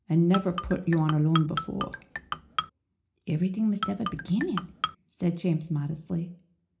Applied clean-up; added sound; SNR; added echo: none; Marimba, xylophone; 7 dB; reverberation time 0.4 s.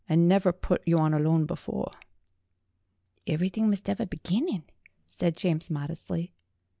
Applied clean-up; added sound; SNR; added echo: none; none; none; none.